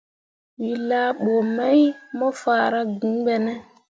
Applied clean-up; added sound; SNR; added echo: none; none; none; none.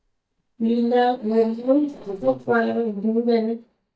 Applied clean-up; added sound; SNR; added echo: neural mask model DeepFilterNet 3.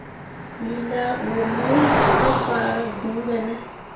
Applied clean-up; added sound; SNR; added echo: none; Cricket; -1 dB; reverberation time 0.3 s.